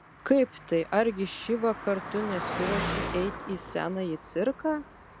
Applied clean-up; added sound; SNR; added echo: none; Car passing by; 8 dB; none.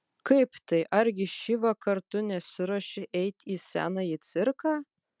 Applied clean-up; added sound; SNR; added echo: none; none; none; none.